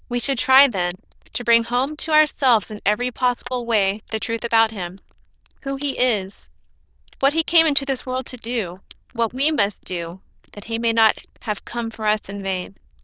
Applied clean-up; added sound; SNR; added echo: neural diffusion model UNIVERSE++.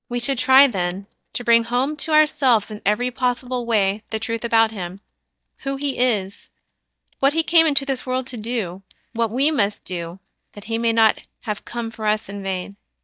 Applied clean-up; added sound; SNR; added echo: neural mask model DeepFilterNet 3.